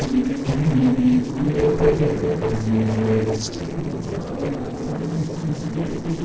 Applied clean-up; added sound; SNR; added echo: neural separator model SepFormer DNS4.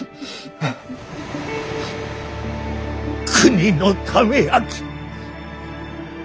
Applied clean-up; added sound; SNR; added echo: none; none; none; none.